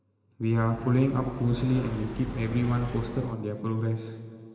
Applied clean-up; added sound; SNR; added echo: none; Motorcycle; 11 dB; reverberation time 2.6 s.